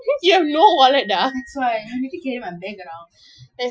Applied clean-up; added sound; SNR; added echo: classical method Wiener filter.